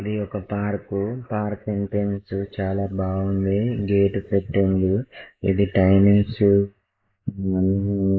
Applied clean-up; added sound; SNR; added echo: neural mask model Resemble Enhance denoiser.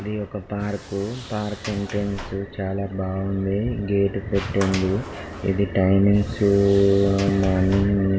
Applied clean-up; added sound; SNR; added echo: none; Sliding door; 18 dB; none.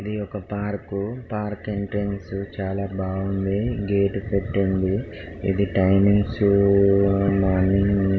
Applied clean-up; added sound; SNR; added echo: none; none; none; none.